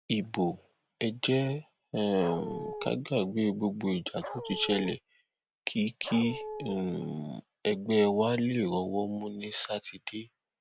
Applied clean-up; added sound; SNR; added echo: none; Dog; 8 dB; none.